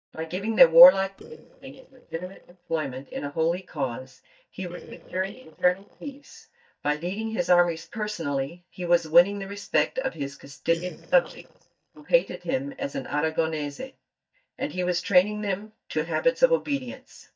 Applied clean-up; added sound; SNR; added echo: neural mask model DeepFilterNet 3.